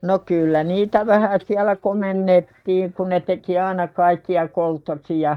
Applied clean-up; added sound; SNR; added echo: neural mask model DeepFilterNet 3.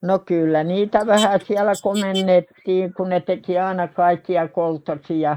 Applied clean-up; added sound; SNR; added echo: neural mask model Resemble Enhance denoiser.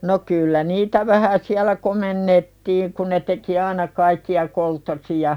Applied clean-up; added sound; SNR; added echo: none; none; none; none.